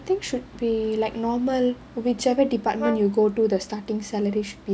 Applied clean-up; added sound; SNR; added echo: none; Brass instrument; 12 dB; none.